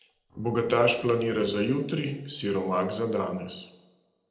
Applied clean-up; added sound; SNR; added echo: neural separator model SepFormer DNS4.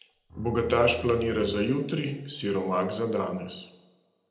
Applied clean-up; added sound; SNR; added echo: none; Bowed string instrument; 13 dB; reverberation time 0.7 s.